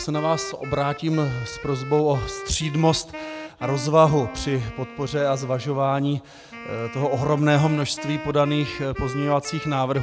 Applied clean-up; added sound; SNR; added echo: none; Wind instrument, woodwind instrument; 13 dB; none.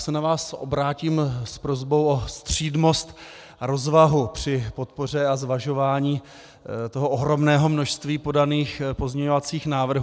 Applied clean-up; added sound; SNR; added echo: none; none; none; none.